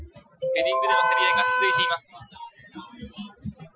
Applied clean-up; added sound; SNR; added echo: classical method Wiener filter.